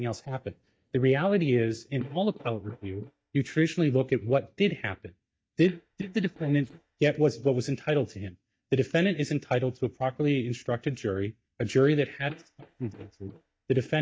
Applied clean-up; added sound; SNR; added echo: neural mask model DeepFilterNet 3.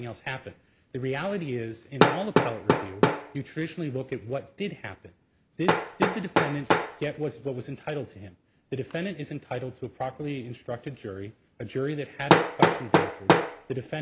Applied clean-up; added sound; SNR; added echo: none; Hammer; -5 dB; none.